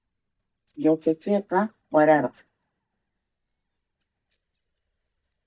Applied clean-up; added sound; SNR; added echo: neural mask model DeepFilterNet 3.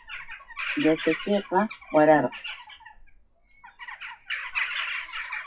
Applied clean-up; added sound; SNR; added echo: classical method WPE with log-MMSE.